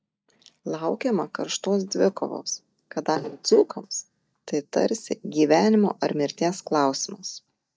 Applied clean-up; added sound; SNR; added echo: neural mask model DeepFilterNet 3.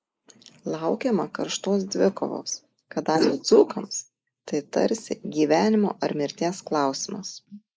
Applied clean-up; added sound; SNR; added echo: neural mask model Resemble Enhance denoiser.